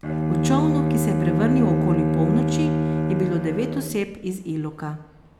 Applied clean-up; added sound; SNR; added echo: none; Bowed string instrument; -2 dB; none.